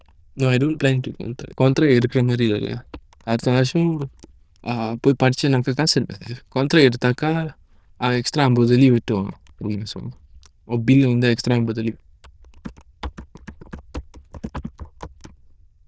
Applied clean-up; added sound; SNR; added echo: neural diffusion model UNIVERSE++.